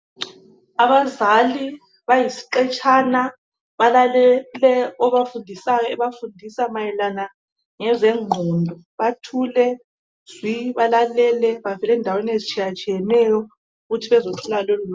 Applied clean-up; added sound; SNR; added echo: none; none; none; none.